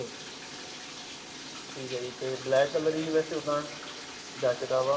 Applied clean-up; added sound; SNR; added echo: none; Bathtub (filling or washing); 11 dB; reverberation time 1.7 s.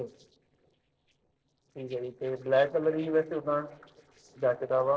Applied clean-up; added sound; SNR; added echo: neural separator model SepFormer DNS4.